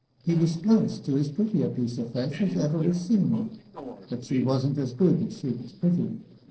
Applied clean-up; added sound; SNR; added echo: neural separator model SepFormer DNS4.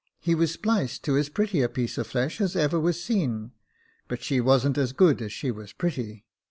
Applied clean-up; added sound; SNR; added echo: none; none; none; none.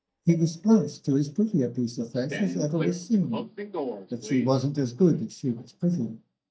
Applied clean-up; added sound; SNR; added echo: neural mask model DeepFilterNet 3.